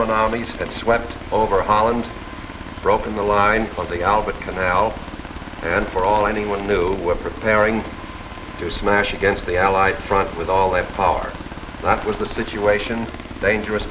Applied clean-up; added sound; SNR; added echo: none; Aircraft; 13 dB; none.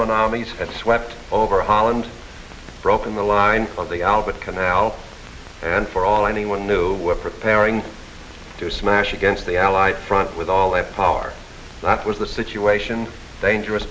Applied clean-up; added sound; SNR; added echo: none; none; none; none.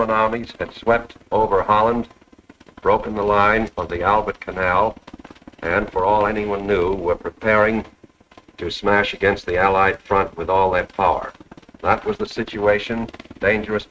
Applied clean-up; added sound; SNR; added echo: neural mask model RNNoise.